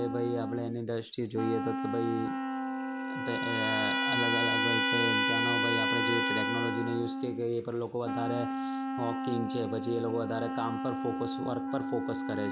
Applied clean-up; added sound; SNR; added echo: none; Trumpet + Wind instrument, woodwind instrument; -2 dB; none.